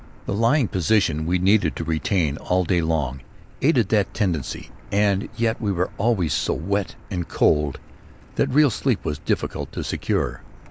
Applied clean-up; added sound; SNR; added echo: none; Car; 20 dB; none.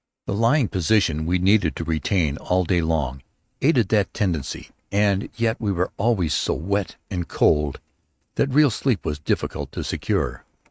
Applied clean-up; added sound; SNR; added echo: neural mask model RNNoise.